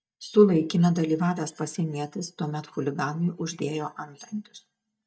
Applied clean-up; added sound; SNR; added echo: neural mask model DeepFilterNet 3.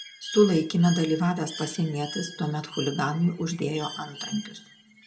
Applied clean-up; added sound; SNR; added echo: none; Bird; 14 dB; reverberation time 0.4 s.